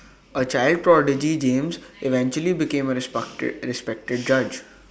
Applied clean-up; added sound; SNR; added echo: none; none; none; none.